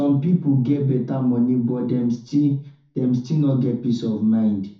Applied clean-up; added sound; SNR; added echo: none; none; none; reverberation time 0.7 s.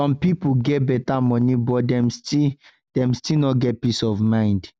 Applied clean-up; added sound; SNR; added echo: none; none; none; none.